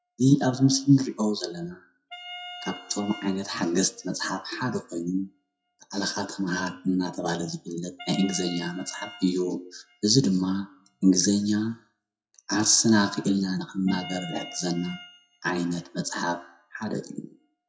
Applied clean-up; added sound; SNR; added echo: classical method WPE with log-MMSE.